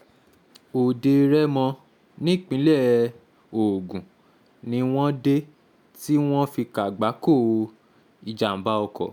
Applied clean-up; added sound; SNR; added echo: none; none; none; none.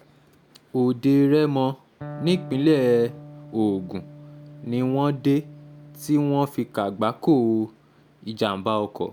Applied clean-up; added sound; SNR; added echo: none; Electric guitar; 19 dB; none.